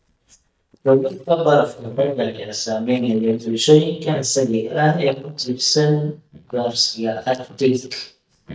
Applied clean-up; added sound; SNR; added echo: neural mask model DeepFilterNet 3.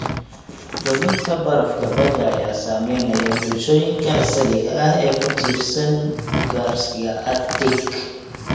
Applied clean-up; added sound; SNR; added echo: none; Door; 6 dB; reverberation time 1.1 s.